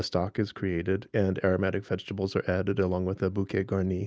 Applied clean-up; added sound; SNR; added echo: none; none; none; none.